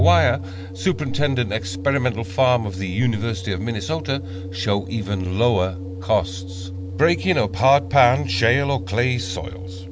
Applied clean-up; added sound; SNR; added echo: none; Organ; 7 dB; none.